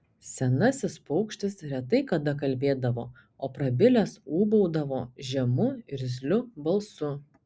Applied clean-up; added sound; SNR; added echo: none; none; none; none.